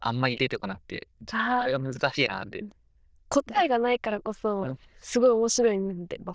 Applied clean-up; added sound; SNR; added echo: neural diffusion model UNIVERSE++.